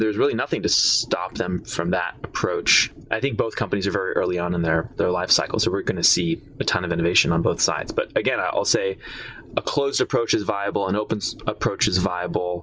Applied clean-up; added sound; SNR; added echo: none; none; none; none.